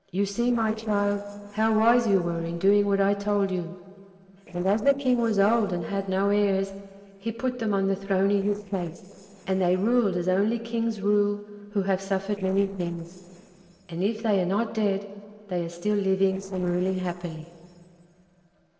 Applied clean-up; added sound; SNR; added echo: neural separator model SepFormer DNS4.